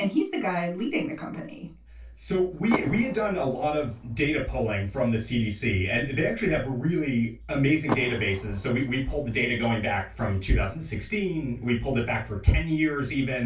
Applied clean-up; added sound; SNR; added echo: none; Car; 13 dB; reverberation time 0.2 s.